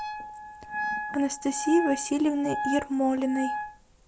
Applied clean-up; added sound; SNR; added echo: none; Wind instrument, woodwind instrument; 6 dB; none.